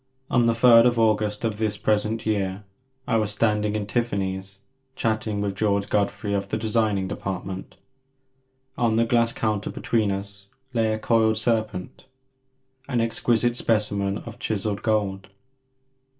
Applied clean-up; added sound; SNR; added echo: none; none; none; reverberation time 0.2 s.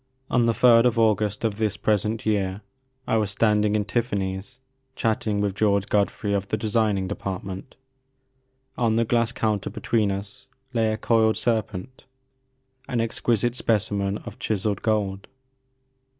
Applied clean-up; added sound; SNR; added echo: none; none; none; none.